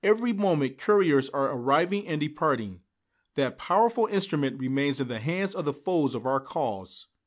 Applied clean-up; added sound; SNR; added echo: none; none; none; none.